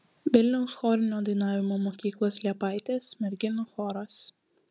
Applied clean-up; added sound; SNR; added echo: none; none; none; none.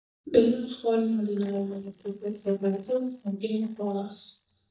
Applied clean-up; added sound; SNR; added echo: neural mask model DeepFilterNet 3.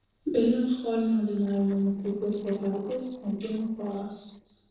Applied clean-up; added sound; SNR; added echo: neural separator model SepFormer DNS4.